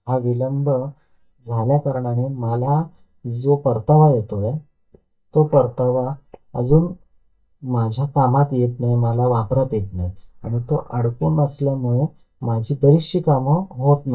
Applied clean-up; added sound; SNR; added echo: neural mask model DeepFilterNet 3.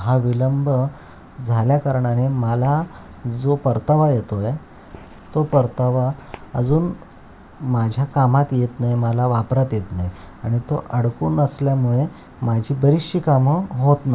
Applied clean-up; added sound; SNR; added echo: none; none; none; none.